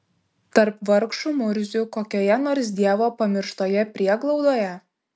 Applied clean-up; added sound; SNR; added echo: none; none; none; none.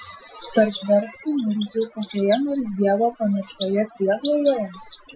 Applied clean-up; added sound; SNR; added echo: classical method Wiener filter.